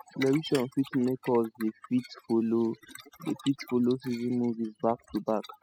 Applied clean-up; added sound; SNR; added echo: classical method spectral subtraction.